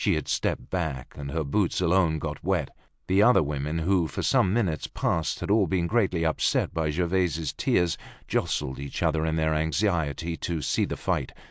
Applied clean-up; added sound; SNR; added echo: none; none; none; none.